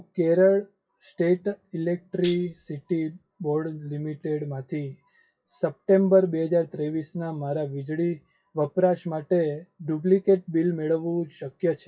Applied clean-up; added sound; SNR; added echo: classical method WPE with log-MMSE.